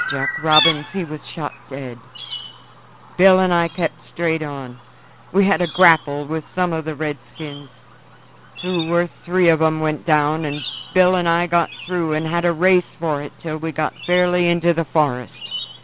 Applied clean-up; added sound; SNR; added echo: none; Chirp, tweet; 11 dB; none.